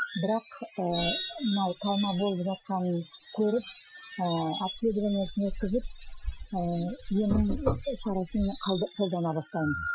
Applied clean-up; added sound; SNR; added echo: classical method Wiener filter.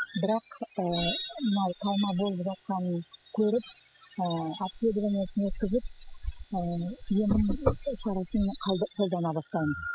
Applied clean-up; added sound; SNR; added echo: classical method spectral subtraction.